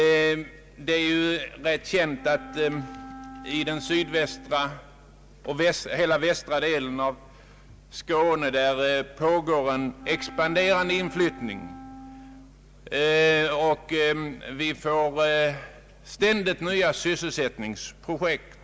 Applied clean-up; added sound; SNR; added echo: none; Wind instrument, woodwind instrument; 18 dB; none.